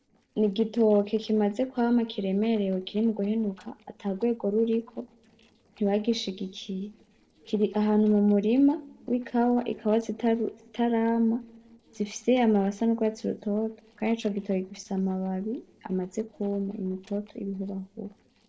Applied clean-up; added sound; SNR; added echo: neural separator model SepFormer DNS4.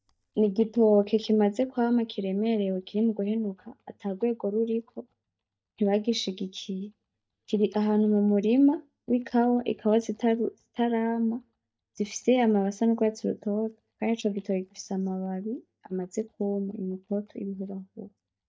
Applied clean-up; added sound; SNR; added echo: neural mask model DeepFilterNet 3.